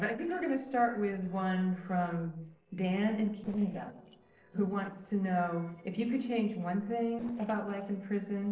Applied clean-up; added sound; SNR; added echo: neural separator model SepFormer DNS4.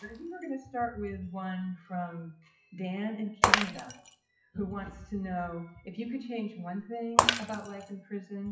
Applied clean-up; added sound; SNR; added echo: classical method WPE with log-MMSE.